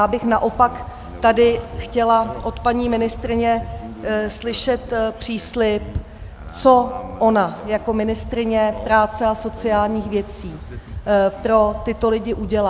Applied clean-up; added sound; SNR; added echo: none; Wind; 15 dB; none.